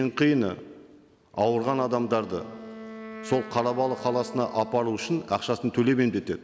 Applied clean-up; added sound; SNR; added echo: none; Wind instrument, woodwind instrument; 17 dB; none.